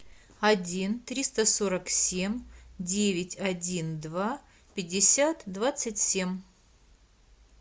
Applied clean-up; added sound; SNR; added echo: none; none; none; none.